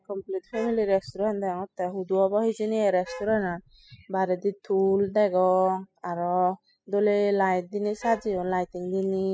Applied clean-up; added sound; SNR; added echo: classical method spectral subtraction.